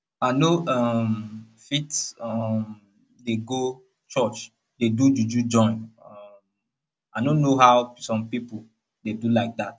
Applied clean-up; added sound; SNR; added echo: none; none; none; none.